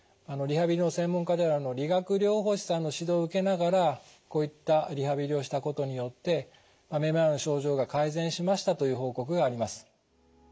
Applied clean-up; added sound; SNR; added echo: none; none; none; none.